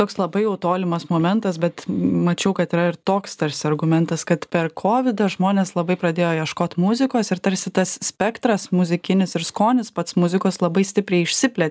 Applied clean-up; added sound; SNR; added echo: none; none; none; none.